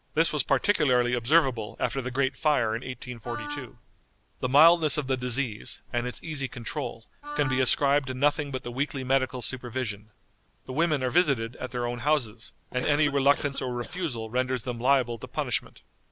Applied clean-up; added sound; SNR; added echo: none; Wind instrument, woodwind instrument + Cough; 12 dB; none.